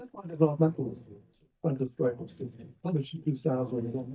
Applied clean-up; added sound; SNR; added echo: neural mask model DeepFilterNet 3.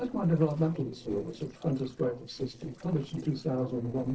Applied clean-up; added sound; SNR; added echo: neural separator model SepFormer DNS4.